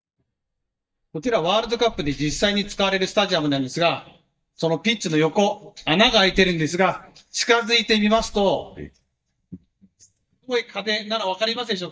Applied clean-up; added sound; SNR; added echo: neural mask model DeepFilterNet 3.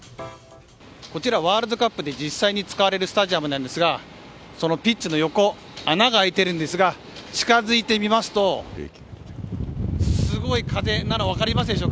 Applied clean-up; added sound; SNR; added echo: none; none; none; none.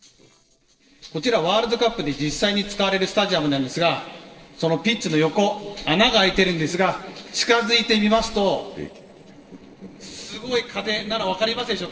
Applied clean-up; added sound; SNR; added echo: neural separator model SepFormer DNS4.